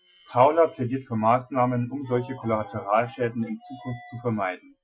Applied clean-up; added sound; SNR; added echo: classical method Wiener filter.